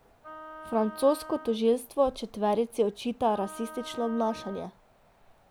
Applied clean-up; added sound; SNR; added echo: none; Wind instrument, woodwind instrument; 16 dB; none.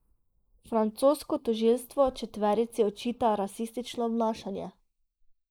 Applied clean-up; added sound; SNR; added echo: neural mask model Resemble Enhance denoiser.